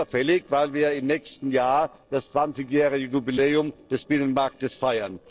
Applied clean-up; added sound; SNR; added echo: neural separator model SepFormer DNS4.